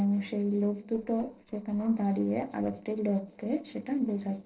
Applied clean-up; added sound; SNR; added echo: neural separator model SepFormer DNS4.